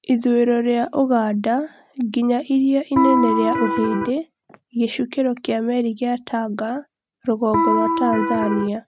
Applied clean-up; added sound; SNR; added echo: neural mask model RNNoise.